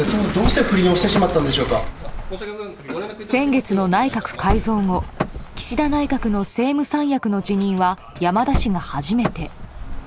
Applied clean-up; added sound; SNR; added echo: none; Car; 8 dB; none.